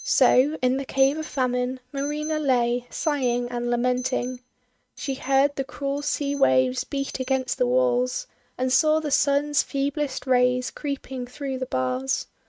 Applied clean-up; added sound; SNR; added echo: neural mask model RNNoise.